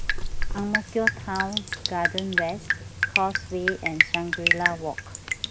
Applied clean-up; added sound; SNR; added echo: none; Drip; -4 dB; none.